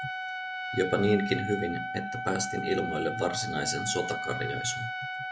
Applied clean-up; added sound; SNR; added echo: none; Trumpet; 4 dB; none.